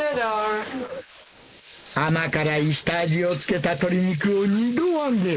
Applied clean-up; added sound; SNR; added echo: neural mask model Resemble Enhance denoiser.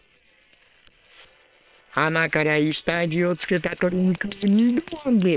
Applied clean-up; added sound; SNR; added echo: neural separator model SepFormer WHAM!.